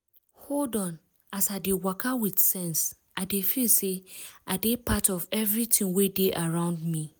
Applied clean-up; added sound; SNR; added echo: none; none; none; none.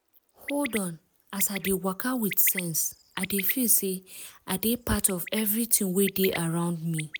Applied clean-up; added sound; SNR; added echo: none; Bird; 14 dB; none.